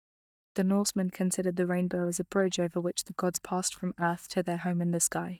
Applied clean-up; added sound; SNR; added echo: neural mask model DeepFilterNet 3.